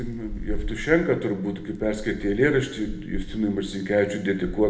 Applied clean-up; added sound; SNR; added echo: none; Thunder / Rain; 9 dB; reverberation time 0.9 s.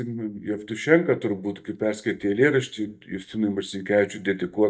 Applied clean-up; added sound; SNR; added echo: neural mask model DeepFilterNet 3.